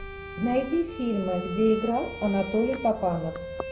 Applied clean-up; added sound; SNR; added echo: none; Bowed string instrument; 12 dB; none.